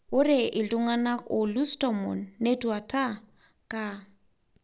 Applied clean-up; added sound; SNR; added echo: none; none; none; none.